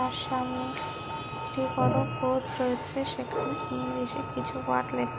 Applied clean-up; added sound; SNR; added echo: none; Wind instrument, woodwind instrument; 12 dB; none.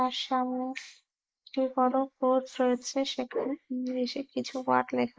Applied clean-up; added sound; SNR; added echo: neural mask model Resemble Enhance denoiser.